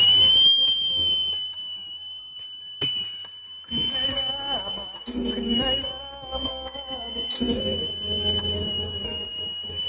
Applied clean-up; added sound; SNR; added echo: neural mask model RNNoise.